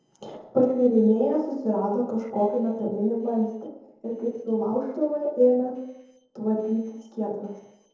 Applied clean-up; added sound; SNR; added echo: neural separator model SepFormer DNS4.